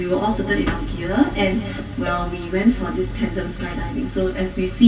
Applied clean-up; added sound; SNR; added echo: none; Cowbell; 19 dB; reverberation time 2.4 s.